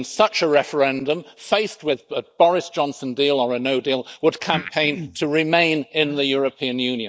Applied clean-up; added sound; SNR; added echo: neural mask model DeepFilterNet 3.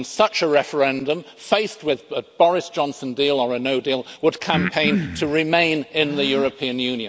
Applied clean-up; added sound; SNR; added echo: none; Breathing; 8 dB; none.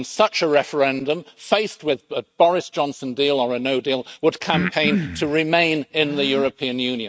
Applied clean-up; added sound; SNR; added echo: neural mask model RNNoise.